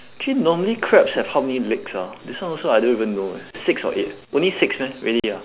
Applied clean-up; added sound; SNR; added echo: none; none; none; none.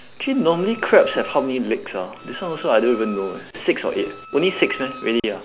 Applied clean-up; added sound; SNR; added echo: none; Wind instrument, woodwind instrument; 18 dB; none.